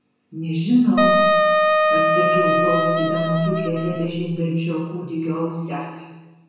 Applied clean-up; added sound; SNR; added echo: none; Wind instrument, woodwind instrument; -5 dB; reverberation time 1.0 s.